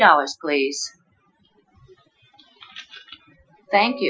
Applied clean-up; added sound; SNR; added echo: classical method Wiener filter.